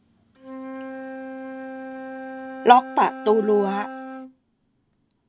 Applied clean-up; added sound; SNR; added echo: none; Wind instrument, woodwind instrument; 12 dB; none.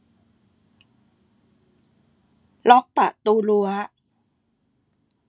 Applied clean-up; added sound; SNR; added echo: none; none; none; none.